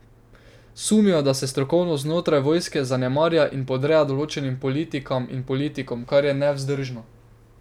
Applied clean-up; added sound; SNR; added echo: none; none; none; none.